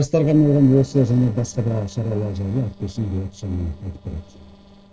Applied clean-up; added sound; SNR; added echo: neural separator model SepFormer DNS4.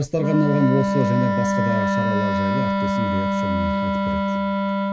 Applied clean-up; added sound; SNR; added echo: none; Wind instrument, woodwind instrument; -3 dB; reverberation time 2.3 s.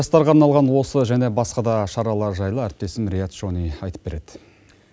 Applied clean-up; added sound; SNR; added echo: none; none; none; none.